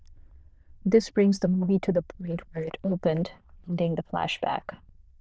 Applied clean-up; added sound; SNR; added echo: neural diffusion model UNIVERSE++.